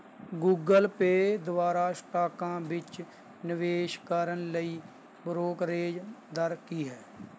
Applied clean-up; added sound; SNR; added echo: none; none; none; none.